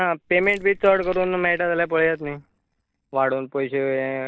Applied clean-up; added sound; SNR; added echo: neural mask model DeepFilterNet 3.